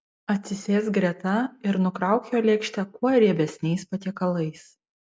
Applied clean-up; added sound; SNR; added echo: none; none; none; none.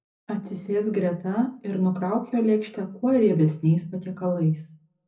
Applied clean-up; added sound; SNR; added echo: none; none; none; reverberation time 0.4 s.